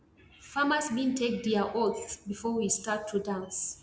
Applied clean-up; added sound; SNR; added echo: none; none; none; none.